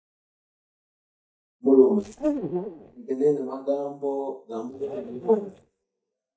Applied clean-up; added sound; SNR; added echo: neural mask model DeepFilterNet 3.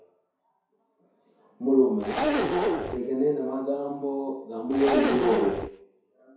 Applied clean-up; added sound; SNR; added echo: none; Zipper (clothing); -1 dB; reverberation time 0.7 s.